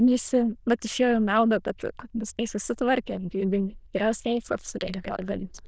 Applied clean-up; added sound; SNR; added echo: neural diffusion model UNIVERSE++.